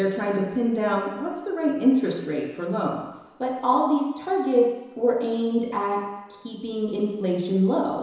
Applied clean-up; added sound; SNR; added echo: none; none; none; reverberation time 1.0 s.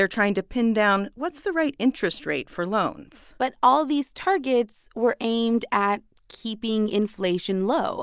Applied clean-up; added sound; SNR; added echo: none; none; none; none.